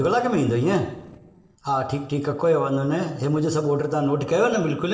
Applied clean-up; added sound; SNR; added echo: neural separator model SepFormer DNS4.